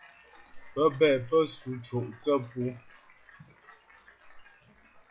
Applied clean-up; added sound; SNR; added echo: classical method log-MMSE.